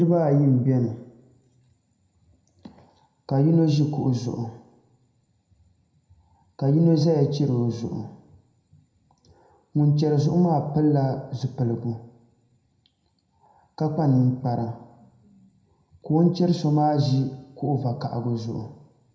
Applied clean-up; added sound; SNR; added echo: none; none; none; reverberation time 0.8 s.